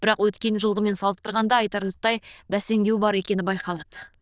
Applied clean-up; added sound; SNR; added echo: neural diffusion model UNIVERSE++.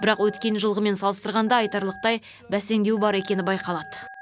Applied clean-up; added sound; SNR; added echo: none; Telephone; 19 dB; none.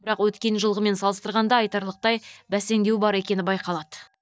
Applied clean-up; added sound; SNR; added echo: neural mask model DeepFilterNet 3.